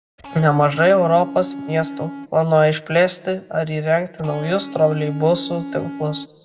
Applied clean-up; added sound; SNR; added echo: none; Electric guitar; 12 dB; reverberation time 0.4 s.